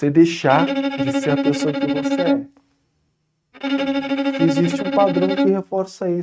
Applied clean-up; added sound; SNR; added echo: neural mask model RNNoise.